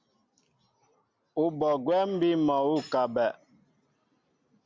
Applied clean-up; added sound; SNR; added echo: none; none; none; none.